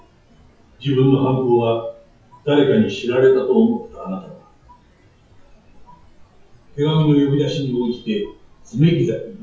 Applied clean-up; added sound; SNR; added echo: classical method WPE with log-MMSE.